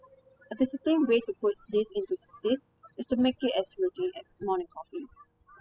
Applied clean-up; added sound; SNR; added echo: classical method spectral subtraction.